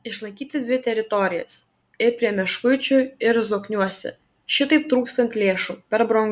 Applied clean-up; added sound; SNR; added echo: none; none; none; none.